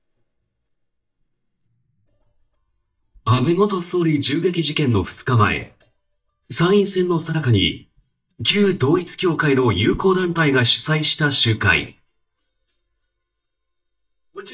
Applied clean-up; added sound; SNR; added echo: neural mask model DeepFilterNet 3.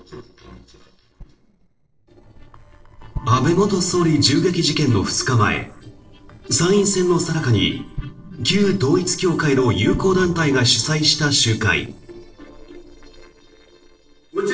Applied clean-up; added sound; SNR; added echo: neural separator model SepFormer DNS4.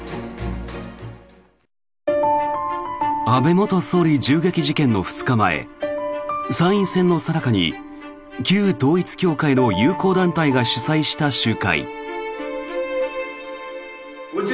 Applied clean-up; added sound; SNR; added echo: none; none; none; none.